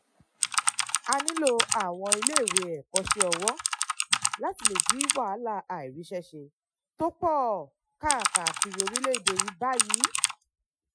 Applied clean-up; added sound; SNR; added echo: classical method Wiener filter.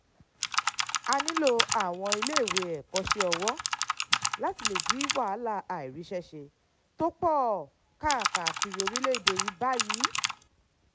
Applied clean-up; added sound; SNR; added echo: none; Computer keyboard; -5 dB; none.